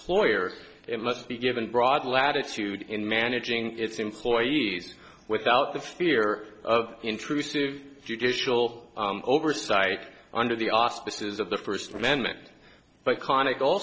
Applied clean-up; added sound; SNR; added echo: neural separator model SepFormer DNS4.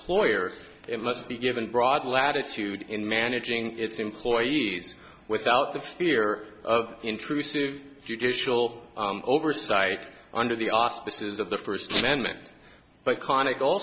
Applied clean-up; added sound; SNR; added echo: none; Squeak; -4 dB; none.